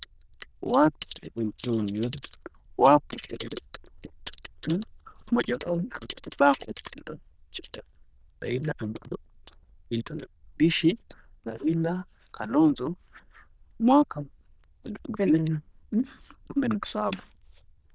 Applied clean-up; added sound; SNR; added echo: neural diffusion model UNIVERSE++.